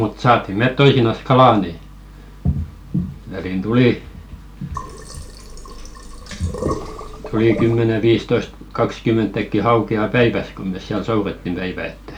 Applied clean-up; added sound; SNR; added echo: none; Sink (filling or washing); 12 dB; none.